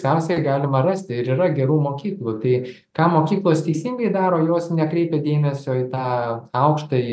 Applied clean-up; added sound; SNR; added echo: none; none; none; none.